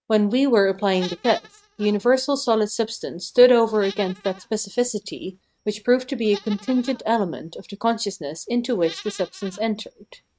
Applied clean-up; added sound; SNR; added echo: neural mask model RNNoise.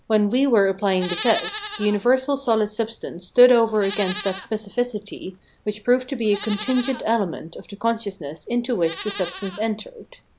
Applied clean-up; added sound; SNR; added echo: none; Livestock, farm animals, working animals; 13 dB; none.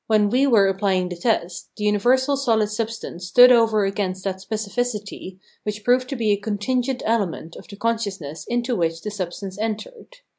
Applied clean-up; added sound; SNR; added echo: none; none; none; none.